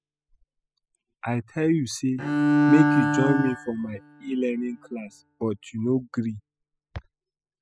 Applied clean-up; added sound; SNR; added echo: classical method spectral subtraction.